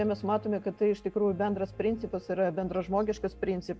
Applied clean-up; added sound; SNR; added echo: none; Piano; 19 dB; none.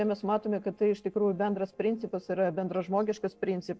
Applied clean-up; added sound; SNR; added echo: neural separator model SepFormer DNS4.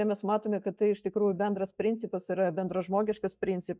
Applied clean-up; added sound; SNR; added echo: neural mask model DeepFilterNet 3.